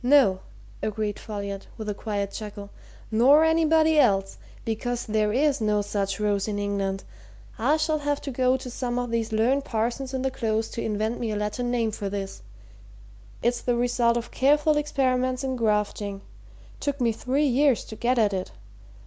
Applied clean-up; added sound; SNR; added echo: none; none; none; none.